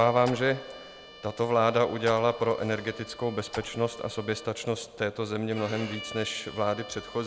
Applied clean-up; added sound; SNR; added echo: none; Bowed string instrument + Raindrop / Splash, splatter; 16 dB; none.